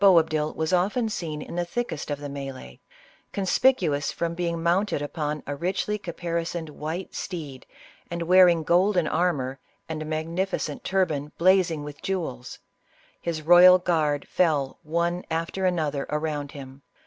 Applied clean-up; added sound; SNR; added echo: none; none; none; none.